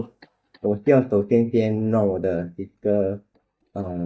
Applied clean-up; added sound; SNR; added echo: neural mask model DeepFilterNet 3.